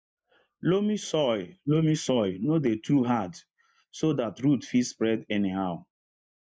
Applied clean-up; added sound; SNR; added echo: neural mask model Resemble Enhance denoiser.